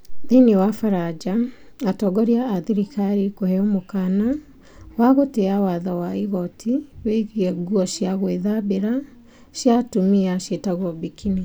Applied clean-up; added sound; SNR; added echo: none; none; none; none.